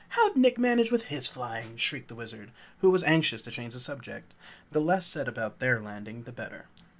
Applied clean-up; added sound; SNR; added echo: none; none; none; none.